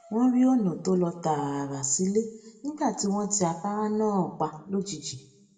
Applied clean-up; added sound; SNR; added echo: none; none; none; reverberation time 0.7 s.